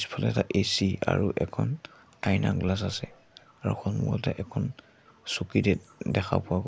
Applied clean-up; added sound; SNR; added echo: none; Clapping; 18 dB; none.